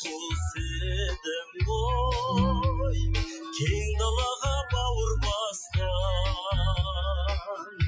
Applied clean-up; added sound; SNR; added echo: classical method Wiener filter.